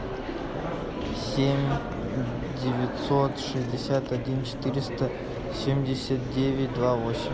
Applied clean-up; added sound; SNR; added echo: none; none; none; none.